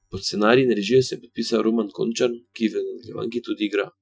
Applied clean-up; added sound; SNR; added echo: classical method Wiener filter.